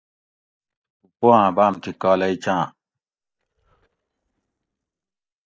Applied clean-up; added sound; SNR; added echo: neural mask model DeepFilterNet 3.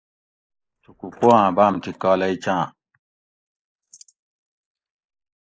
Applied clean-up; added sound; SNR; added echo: neural mask model Resemble Enhance denoiser.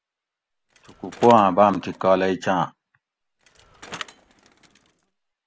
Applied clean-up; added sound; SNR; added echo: none; Bicycle; 20 dB; none.